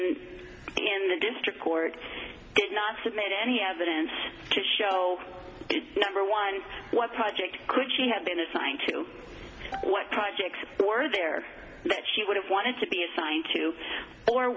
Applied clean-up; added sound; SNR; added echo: none; Bowed string instrument; 14 dB; none.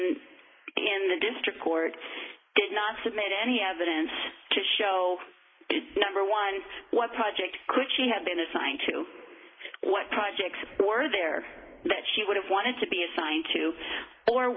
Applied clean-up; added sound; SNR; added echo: neural mask model Resemble Enhance denoiser.